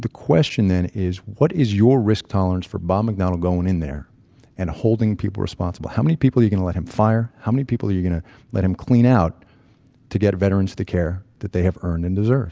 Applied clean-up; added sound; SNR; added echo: none; none; none; none.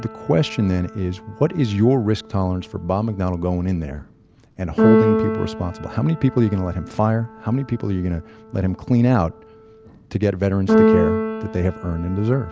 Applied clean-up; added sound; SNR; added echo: none; Keyboard (musical); 3 dB; none.